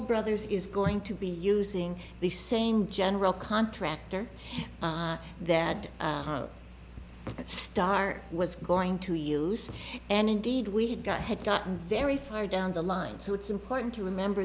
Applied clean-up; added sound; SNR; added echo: none; none; none; none.